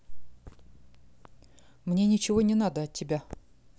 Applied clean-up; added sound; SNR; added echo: none; none; none; none.